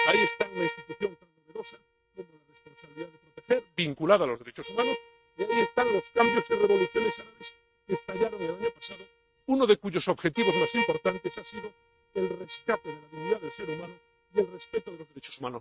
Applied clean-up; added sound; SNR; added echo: neural mask model RNNoise.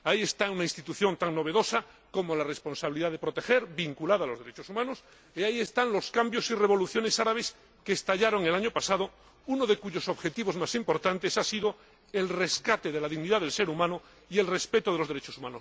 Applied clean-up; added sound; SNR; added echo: none; none; none; none.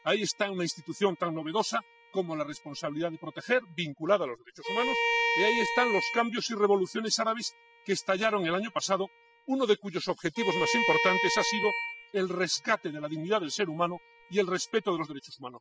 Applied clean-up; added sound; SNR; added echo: classical method spectral subtraction.